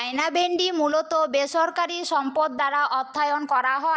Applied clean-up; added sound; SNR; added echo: none; none; none; none.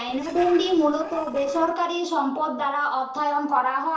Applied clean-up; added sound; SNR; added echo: neural separator model SepFormer DNS4.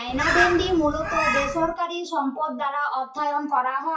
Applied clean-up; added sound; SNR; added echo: classical method WPE with log-MMSE.